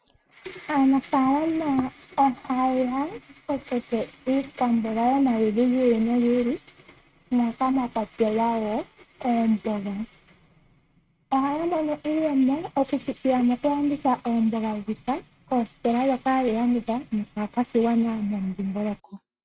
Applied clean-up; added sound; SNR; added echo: neural mask model RNNoise.